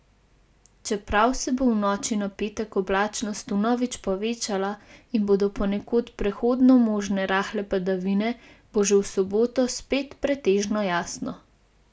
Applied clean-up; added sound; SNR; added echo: none; none; none; none.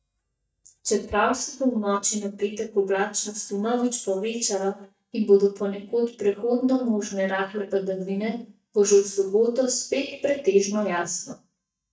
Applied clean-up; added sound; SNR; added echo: neural mask model DeepFilterNet 3.